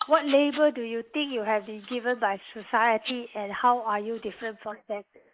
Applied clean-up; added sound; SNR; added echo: neural mask model Resemble Enhance denoiser.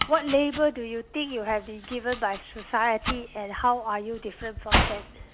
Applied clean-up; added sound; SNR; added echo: none; Domestic sounds, home sounds; 5 dB; none.